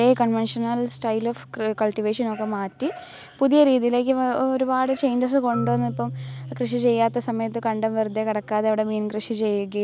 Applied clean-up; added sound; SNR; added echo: none; Marimba, xylophone; 16 dB; none.